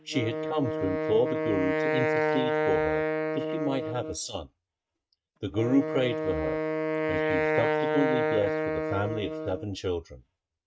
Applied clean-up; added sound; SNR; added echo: neural mask model RNNoise.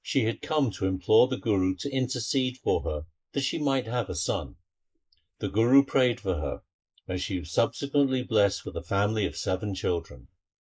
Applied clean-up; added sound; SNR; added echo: neural mask model Resemble Enhance denoiser.